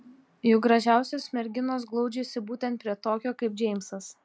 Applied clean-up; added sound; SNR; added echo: none; none; none; none.